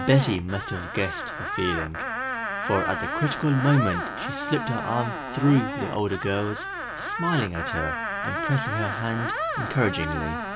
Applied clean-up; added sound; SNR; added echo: none; Screech; 4 dB; none.